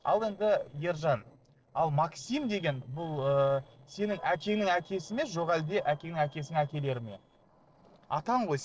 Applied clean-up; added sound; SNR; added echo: neural separator model SepFormer DNS4.